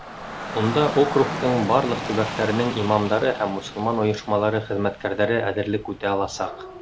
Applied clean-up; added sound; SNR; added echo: none; Rain / Dog; 10 dB; none.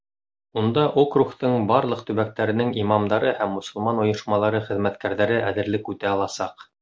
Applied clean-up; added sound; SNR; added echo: none; none; none; none.